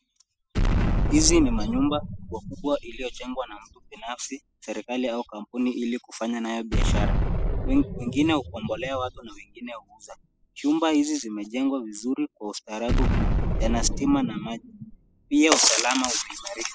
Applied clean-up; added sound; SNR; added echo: classical method spectral subtraction.